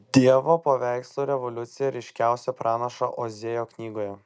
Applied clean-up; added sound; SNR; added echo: none; none; none; none.